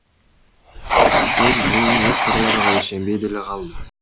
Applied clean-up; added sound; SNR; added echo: none; Writing; -5 dB; none.